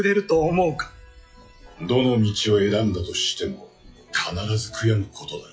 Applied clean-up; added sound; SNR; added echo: classical method log-MMSE.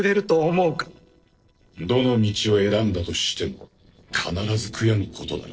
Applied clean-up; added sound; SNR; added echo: neural separator model SepFormer DNS4.